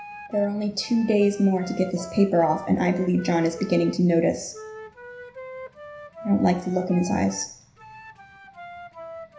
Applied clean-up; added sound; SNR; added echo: none; Wind instrument, woodwind instrument; 17 dB; reverberation time 0.5 s.